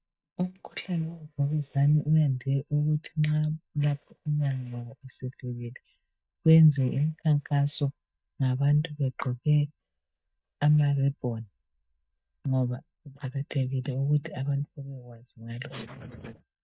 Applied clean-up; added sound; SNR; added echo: neural mask model DeepFilterNet 3.